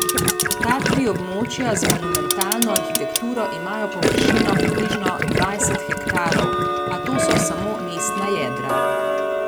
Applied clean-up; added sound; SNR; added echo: none; Gurgling + Tick-tock; -5 dB; none.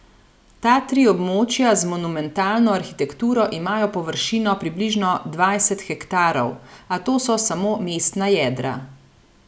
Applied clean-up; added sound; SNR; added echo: none; none; none; none.